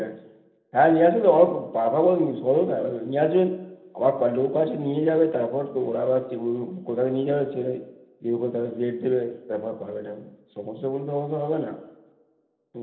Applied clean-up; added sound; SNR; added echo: none; none; none; reverberation time 0.8 s.